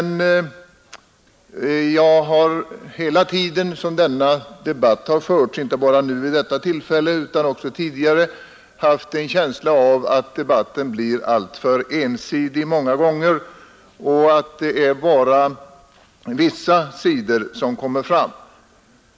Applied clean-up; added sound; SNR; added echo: none; none; none; none.